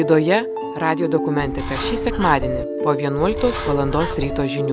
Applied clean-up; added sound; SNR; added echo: none; Bird; 8 dB; none.